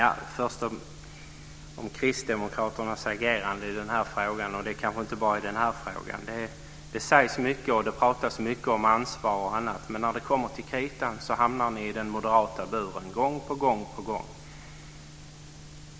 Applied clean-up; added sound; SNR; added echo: none; none; none; none.